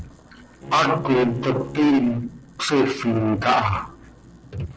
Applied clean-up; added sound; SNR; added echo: neural separator model SepFormer DNS4.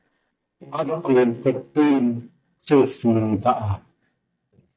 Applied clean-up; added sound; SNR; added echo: neural mask model DeepFilterNet 3.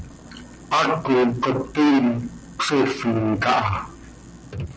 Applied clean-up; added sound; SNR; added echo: none; none; none; none.